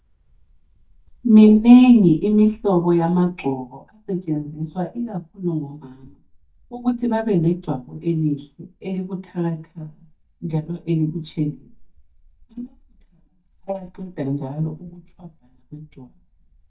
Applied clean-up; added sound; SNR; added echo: neural mask model DeepFilterNet 3.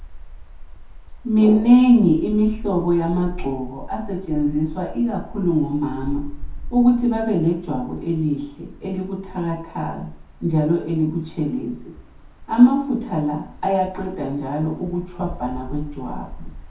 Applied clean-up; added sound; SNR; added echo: none; Cricket; 12 dB; reverberation time 0.6 s.